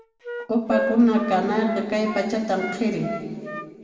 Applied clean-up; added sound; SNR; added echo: none; Wind instrument, woodwind instrument; 9 dB; reverberation time 2.4 s.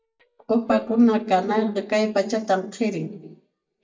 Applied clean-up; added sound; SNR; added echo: neural mask model DeepFilterNet 3.